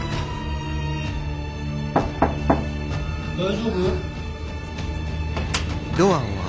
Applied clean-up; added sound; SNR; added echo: none; none; none; none.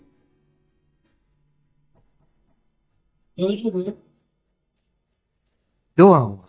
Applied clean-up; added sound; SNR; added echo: neural mask model DeepFilterNet 3.